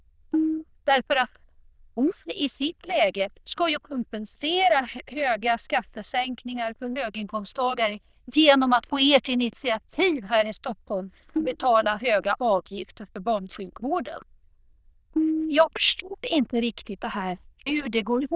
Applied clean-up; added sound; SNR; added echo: neural diffusion model UNIVERSE++.